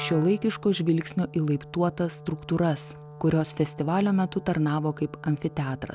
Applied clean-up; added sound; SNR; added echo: none; Wind instrument, woodwind instrument; 17 dB; none.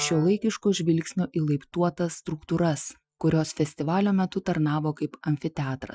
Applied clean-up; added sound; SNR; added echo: classical method Wiener filter.